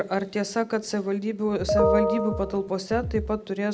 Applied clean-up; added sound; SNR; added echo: none; Drum kit; 10 dB; none.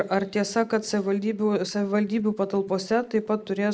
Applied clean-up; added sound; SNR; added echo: neural mask model Resemble Enhance denoiser.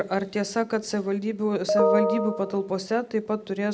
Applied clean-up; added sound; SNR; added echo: none; none; none; none.